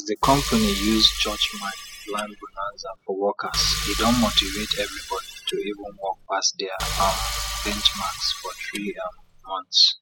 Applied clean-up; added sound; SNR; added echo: classical method spectral subtraction.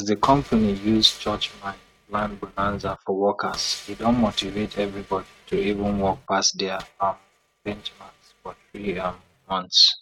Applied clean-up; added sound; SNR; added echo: neural mask model RNNoise.